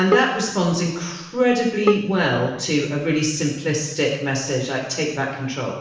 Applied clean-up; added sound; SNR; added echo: none; Bowed string instrument; 6 dB; reverberation time 0.9 s.